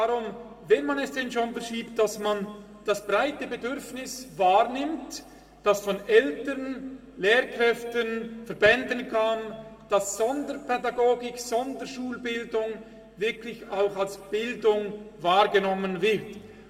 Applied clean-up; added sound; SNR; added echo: none; none; none; reverberation time 1.2 s.